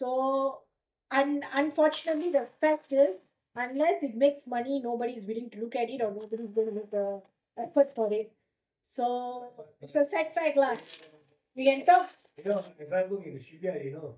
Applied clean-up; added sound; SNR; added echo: neural mask model DeepFilterNet 3.